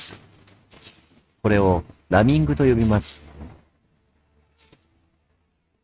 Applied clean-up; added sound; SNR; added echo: neural mask model RNNoise.